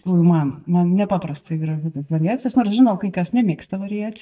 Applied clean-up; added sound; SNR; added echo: neural mask model DeepFilterNet 3.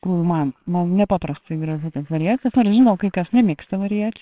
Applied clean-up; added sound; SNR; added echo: neural separator model SepFormer WHAMR!.